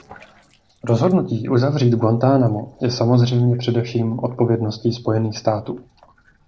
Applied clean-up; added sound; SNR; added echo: neural separator model SepFormer DNS4.